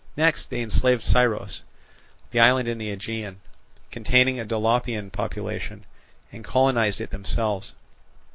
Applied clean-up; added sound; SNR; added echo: none; none; none; none.